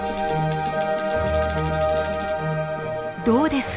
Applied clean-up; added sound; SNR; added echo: none; none; none; none.